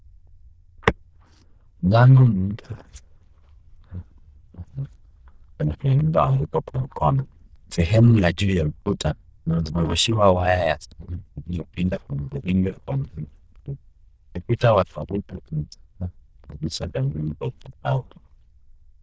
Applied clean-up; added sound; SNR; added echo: neural diffusion model UNIVERSE++.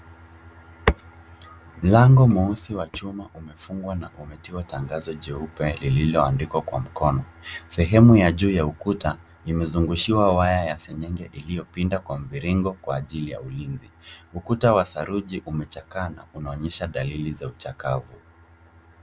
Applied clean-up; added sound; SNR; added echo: none; none; none; none.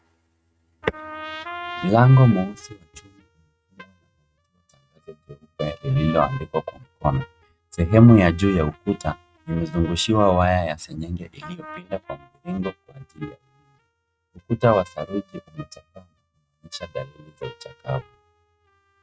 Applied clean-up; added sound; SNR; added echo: neural mask model RNNoise.